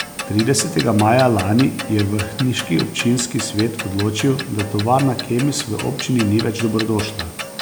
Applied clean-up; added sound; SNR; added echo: none; Clock; 11 dB; none.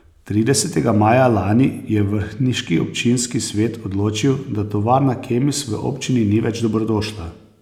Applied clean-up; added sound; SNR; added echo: none; none; none; none.